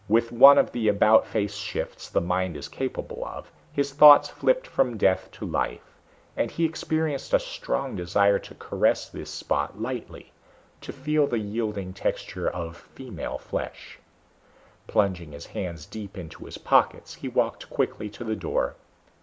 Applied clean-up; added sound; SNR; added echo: none; none; none; none.